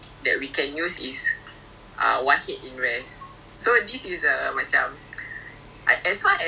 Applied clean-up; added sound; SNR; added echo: none; none; none; none.